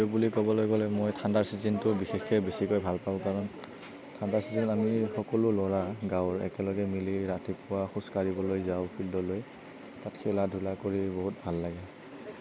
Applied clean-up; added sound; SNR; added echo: none; none; none; none.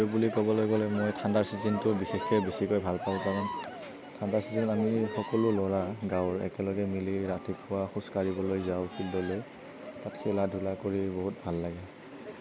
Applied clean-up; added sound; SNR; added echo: none; Cheering; 14 dB; none.